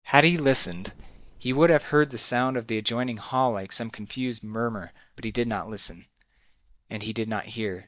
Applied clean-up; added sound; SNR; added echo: neural mask model DeepFilterNet 3.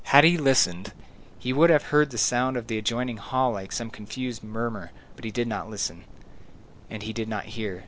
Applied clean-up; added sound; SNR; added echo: none; none; none; none.